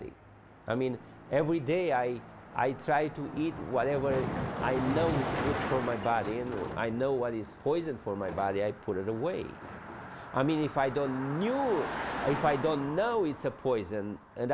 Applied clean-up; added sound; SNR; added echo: none; Car passing by; 8 dB; none.